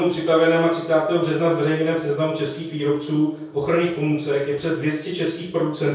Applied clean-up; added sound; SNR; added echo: none; none; none; reverberation time 0.6 s.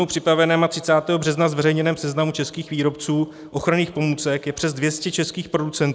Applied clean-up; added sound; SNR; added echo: none; none; none; none.